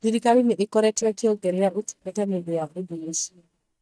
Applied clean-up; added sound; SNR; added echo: neural mask model DeepFilterNet 3.